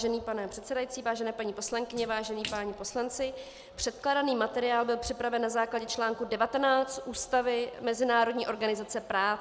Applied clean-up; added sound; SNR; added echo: none; Splash, splatter; 20 dB; none.